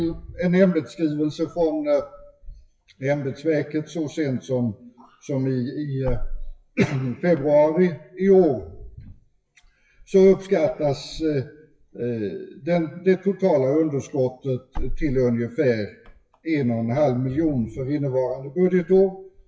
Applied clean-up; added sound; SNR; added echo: classical method WPE with log-MMSE.